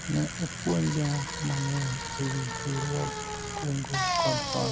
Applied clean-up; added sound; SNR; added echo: none; Bicycle; 2 dB; none.